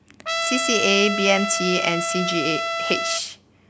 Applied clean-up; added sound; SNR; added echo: none; Trumpet; 2 dB; none.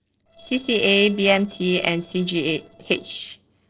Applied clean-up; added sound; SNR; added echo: neural separator model SepFormer DNS4.